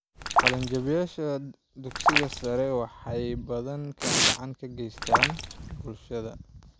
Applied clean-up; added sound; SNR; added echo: none; Domestic sounds, home sounds + Raindrop; -4 dB; none.